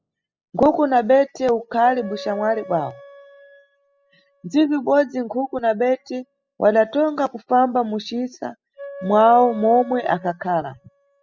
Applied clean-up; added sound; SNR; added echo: classical method spectral subtraction.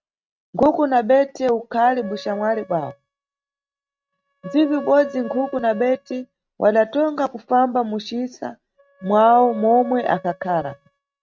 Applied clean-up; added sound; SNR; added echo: neural mask model RNNoise.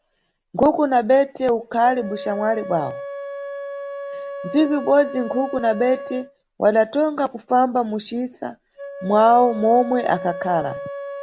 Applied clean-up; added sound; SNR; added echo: none; Wind instrument, woodwind instrument; 13 dB; none.